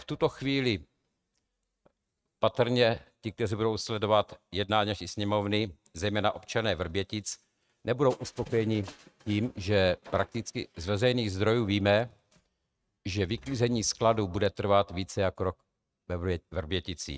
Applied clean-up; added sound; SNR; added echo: neural mask model RNNoise.